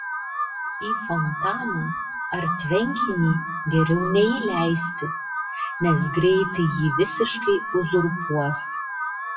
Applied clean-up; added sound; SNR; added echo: classical method WPE with log-MMSE.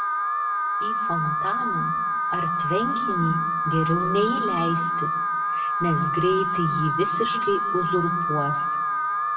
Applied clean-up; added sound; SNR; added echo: none; Alarm; -3 dB; reverberation time 1.0 s.